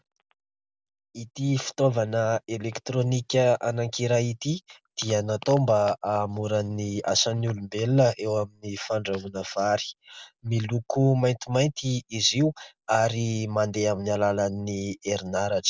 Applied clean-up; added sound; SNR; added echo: none; none; none; none.